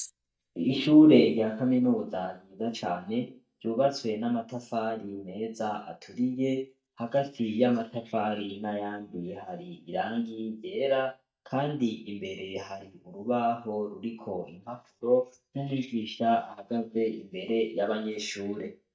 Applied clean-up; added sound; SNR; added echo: neural mask model DeepFilterNet 3.